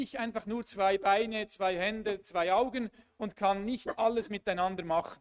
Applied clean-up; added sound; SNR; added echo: neural mask model RNNoise.